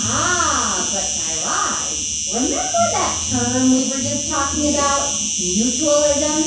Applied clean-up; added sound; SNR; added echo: none; Insect; 1 dB; reverberation time 0.7 s.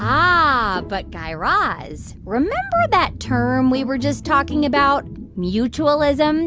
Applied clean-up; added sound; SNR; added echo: none; none; none; none.